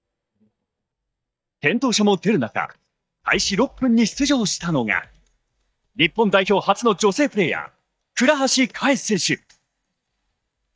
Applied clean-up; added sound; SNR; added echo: neural mask model DeepFilterNet 3.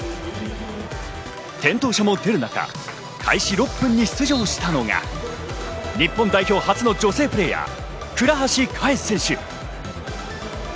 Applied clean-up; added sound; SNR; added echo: none; Applause; 18 dB; none.